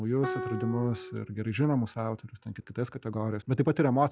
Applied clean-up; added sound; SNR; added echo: classical method log-MMSE.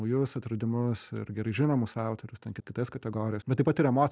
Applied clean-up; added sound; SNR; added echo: none; none; none; none.